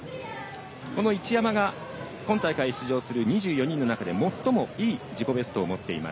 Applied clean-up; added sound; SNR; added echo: none; none; none; none.